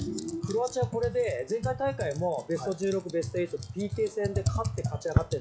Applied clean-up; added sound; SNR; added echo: classical method log-MMSE.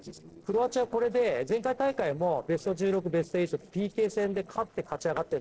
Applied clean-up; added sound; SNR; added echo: neural separator model SepFormer DNS4.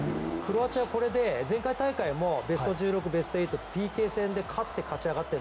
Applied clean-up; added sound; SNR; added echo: none; none; none; none.